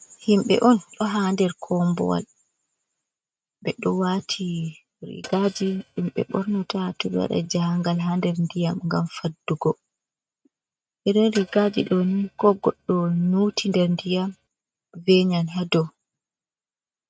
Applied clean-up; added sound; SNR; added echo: neural mask model RNNoise.